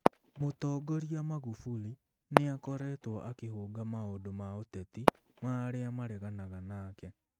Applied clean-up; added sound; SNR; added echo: neural mask model RNNoise.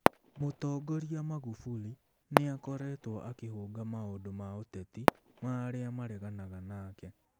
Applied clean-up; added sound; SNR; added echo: none; Fireworks; -2 dB; none.